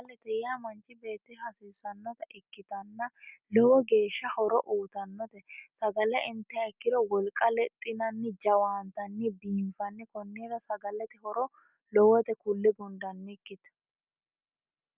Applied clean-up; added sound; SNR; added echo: none; none; none; none.